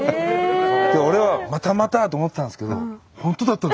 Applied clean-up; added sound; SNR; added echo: none; none; none; none.